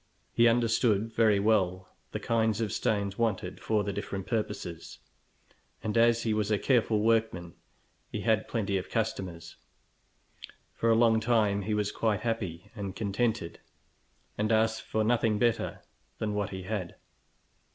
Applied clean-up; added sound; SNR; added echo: none; none; none; none.